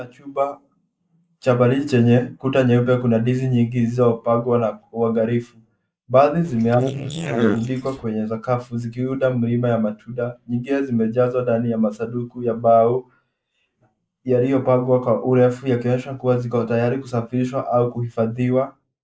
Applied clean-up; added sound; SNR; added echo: neural mask model Resemble Enhance denoiser.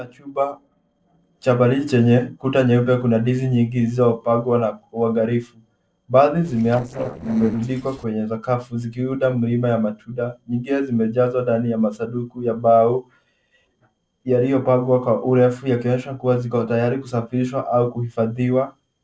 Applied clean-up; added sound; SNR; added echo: neural separator model SepFormer DNS4.